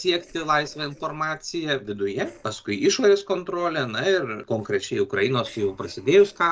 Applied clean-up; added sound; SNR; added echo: neural separator model SepFormer DNS4.